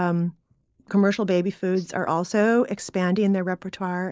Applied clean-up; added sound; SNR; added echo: neural mask model Resemble Enhance denoiser.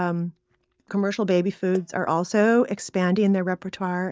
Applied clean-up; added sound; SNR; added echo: neural mask model DeepFilterNet 3.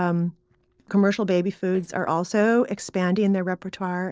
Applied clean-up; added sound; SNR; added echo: neural separator model SepFormer DNS4.